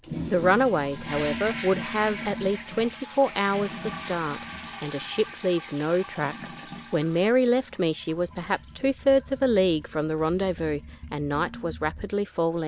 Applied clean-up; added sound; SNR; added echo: none; Toilet flush; 12 dB; none.